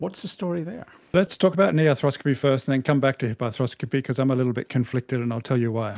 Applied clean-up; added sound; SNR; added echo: none; none; none; none.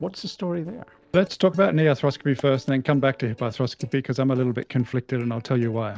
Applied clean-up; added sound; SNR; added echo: neural separator model SepFormer DNS4.